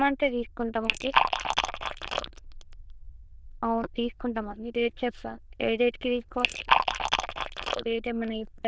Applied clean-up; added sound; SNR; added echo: neural diffusion model UNIVERSE++.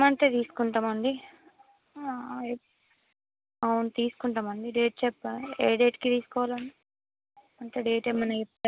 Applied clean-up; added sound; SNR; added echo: none; none; none; none.